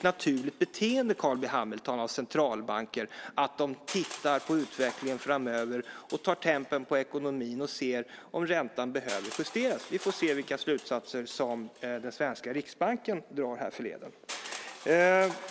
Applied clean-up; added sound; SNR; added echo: none; Crushing; 18 dB; none.